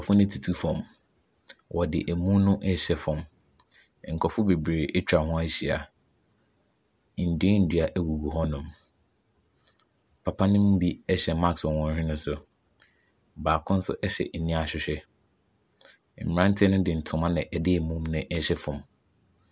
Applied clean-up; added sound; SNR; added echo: none; none; none; none.